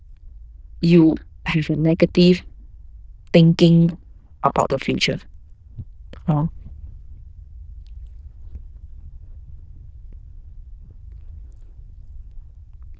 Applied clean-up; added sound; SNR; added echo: neural diffusion model UNIVERSE++.